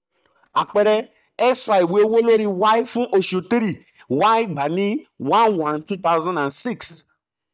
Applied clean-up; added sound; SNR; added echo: neural mask model DeepFilterNet 3.